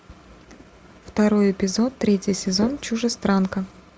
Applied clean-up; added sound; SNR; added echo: none; none; none; none.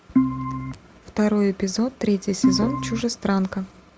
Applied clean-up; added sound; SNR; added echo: none; Organ; 0 dB; none.